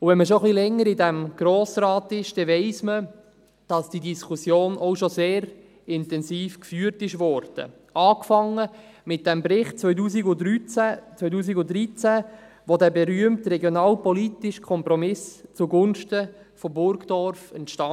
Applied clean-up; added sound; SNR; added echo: none; none; none; none.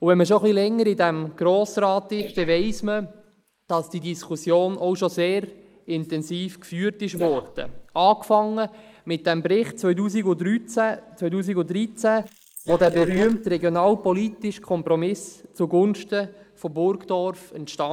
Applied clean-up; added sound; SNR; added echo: neural mask model Resemble Enhance denoiser.